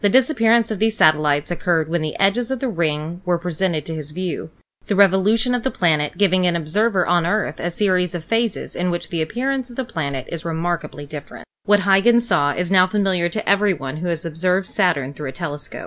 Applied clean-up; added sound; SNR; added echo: none; none; none; none.